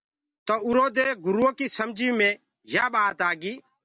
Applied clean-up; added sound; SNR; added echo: none; none; none; none.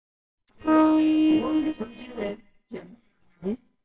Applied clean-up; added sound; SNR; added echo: neural separator model SepFormer WHAMR!.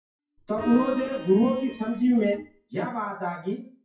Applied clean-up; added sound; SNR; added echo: classical method WPE with log-MMSE.